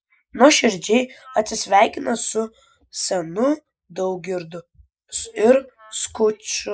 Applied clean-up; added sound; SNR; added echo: neural mask model Resemble Enhance denoiser.